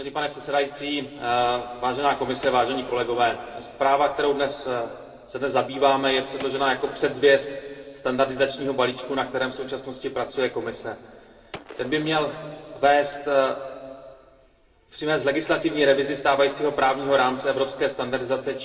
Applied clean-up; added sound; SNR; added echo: none; Gunshot, gunfire; 19 dB; reverberation time 2.2 s.